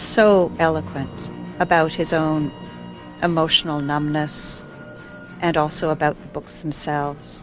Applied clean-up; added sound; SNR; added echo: none; none; none; none.